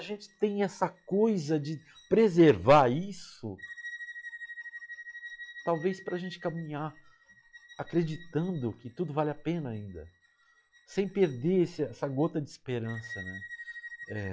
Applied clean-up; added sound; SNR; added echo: classical method log-MMSE.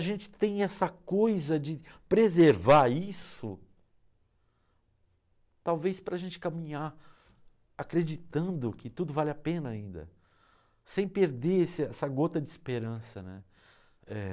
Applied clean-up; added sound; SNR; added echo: none; none; none; none.